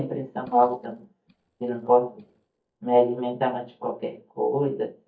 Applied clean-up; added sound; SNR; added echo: neural mask model DeepFilterNet 3.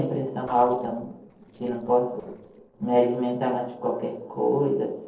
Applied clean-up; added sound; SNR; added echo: neural separator model SepFormer DNS4.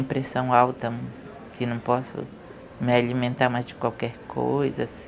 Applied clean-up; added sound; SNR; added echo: none; none; none; none.